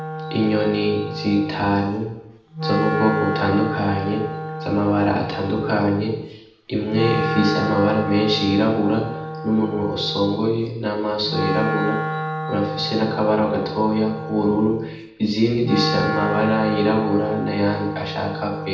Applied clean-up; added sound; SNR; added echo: none; Wind instrument, woodwind instrument; 6 dB; reverberation time 0.8 s.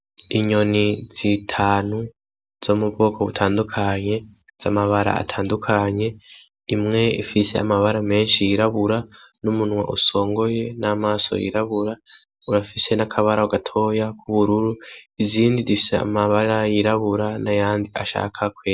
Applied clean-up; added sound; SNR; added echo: none; none; none; none.